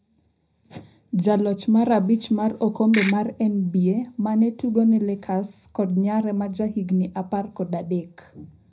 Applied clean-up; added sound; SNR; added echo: none; Ratchet, pawl / Percussion; 6 dB; reverberation time 0.4 s.